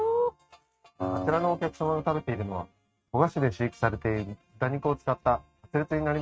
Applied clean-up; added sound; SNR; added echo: neural mask model RNNoise.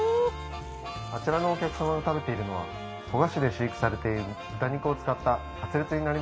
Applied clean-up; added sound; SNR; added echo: none; none; none; none.